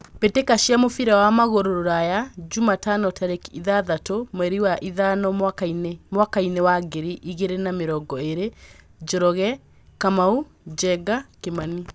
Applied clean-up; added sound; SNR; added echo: none; none; none; none.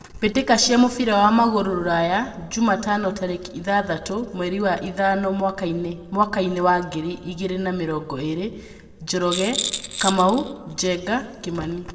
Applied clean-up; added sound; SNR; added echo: none; Rattle; 8 dB; reverberation time 1.1 s.